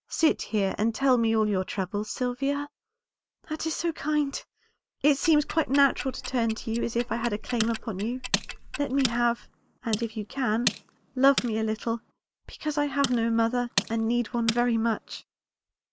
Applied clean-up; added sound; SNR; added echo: neural mask model Resemble Enhance denoiser.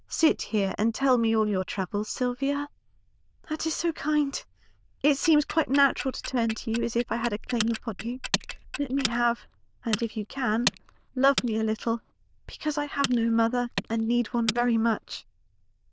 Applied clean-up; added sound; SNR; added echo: neural diffusion model UNIVERSE++.